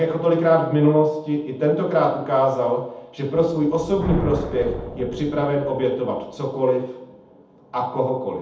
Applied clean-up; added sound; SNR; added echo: none; Thunder; 14 dB; reverberation time 0.8 s.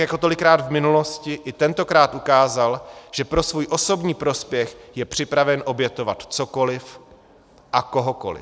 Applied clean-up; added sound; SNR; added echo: none; none; none; none.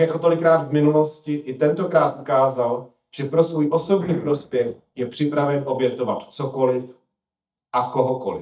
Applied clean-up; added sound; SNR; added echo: neural mask model DeepFilterNet 3.